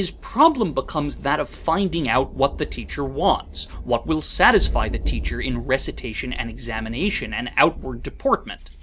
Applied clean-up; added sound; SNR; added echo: none; Thunder; 8 dB; none.